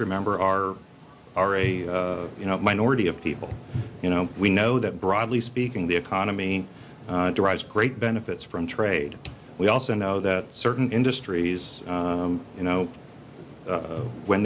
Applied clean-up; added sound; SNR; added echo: none; none; none; none.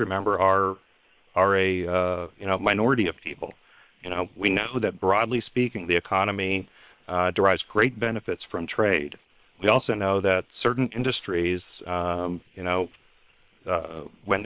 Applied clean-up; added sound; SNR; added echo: neural separator model SepFormer WHAM!.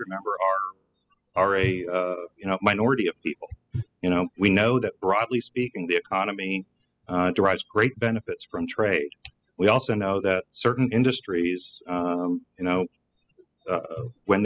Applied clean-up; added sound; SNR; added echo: classical method spectral subtraction.